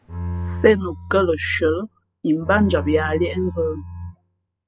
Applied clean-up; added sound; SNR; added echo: classical method spectral subtraction.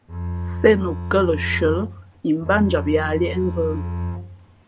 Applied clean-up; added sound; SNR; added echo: none; Bowed string instrument; 6 dB; none.